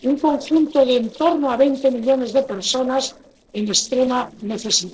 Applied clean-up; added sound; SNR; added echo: neural separator model SepFormer DNS4.